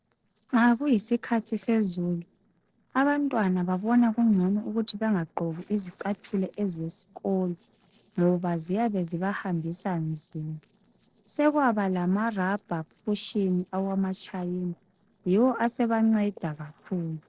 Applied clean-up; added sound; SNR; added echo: neural separator model SepFormer DNS4.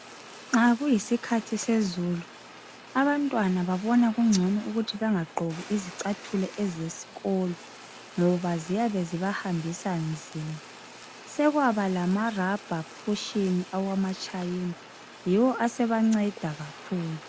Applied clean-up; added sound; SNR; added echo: none; Fire; 18 dB; none.